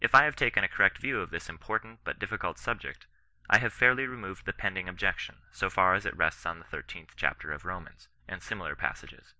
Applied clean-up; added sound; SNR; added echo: none; none; none; none.